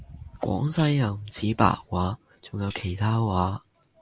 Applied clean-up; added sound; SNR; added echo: none; Tambourine; 9 dB; none.